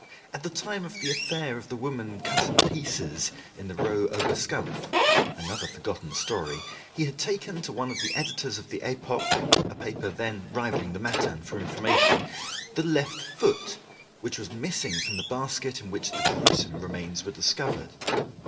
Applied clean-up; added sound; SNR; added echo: none; Squeak / Slam; -1 dB; reverberation time 2.0 s.